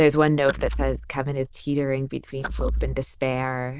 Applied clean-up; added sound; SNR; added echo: neural diffusion model UNIVERSE++.